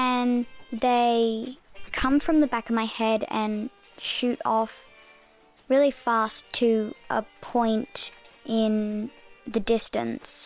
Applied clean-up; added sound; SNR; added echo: neural separator model SepFormer WHAM!.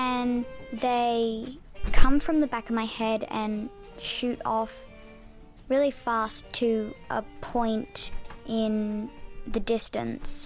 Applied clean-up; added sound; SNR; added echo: none; Alarm / Insect; -1 dB; none.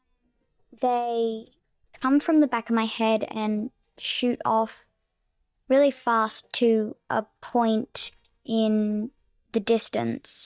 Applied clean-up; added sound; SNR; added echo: neural mask model DeepFilterNet 3.